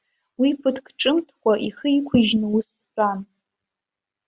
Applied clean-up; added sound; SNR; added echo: none; none; none; none.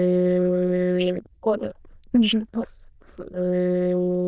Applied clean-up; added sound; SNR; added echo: neural diffusion model UNIVERSE++.